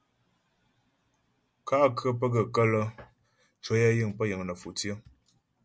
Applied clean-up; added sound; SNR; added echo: none; none; none; none.